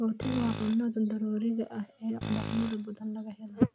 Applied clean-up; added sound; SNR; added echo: none; Tools; 8 dB; none.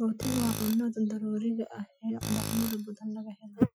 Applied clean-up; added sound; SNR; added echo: classical method Wiener filter.